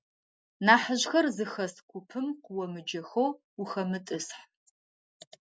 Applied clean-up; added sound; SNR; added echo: none; none; none; none.